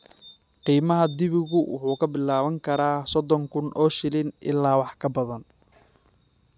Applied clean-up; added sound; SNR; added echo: none; none; none; none.